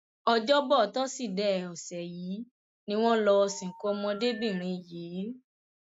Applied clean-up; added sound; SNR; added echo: none; Telephone; 19 dB; none.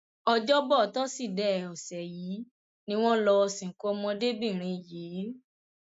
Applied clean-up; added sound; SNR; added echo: none; none; none; none.